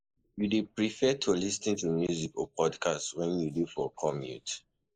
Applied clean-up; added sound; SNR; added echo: neural mask model Resemble Enhance denoiser.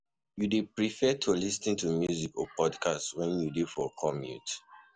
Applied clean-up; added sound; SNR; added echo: none; none; none; none.